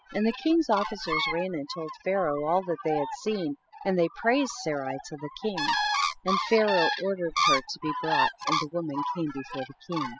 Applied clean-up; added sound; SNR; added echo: classical method spectral subtraction.